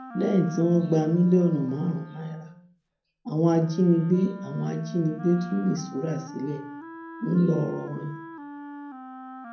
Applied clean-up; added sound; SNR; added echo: none; Wind instrument, woodwind instrument; 16 dB; reverberation time 0.6 s.